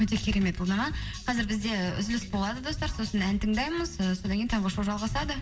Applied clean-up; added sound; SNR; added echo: none; none; none; reverberation time 2.0 s.